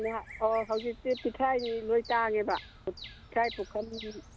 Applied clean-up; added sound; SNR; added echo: none; Bird vocalization, bird call, bird song; 16 dB; none.